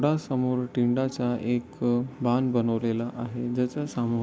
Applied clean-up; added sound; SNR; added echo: none; none; none; none.